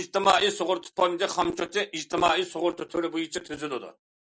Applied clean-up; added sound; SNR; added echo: none; none; none; none.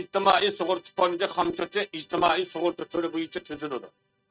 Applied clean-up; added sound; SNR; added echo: neural mask model RNNoise.